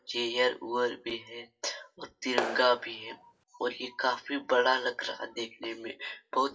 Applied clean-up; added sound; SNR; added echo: none; Clapping; 5 dB; reverberation time 0.2 s.